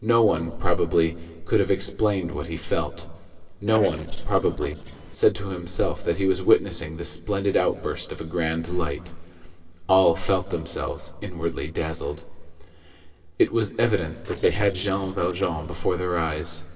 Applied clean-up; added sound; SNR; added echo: neural separator model SepFormer DNS4.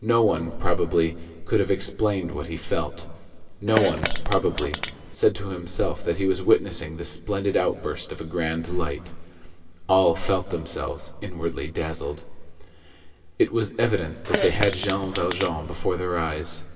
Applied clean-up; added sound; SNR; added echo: none; Fart; 2 dB; reverberation time 2.6 s.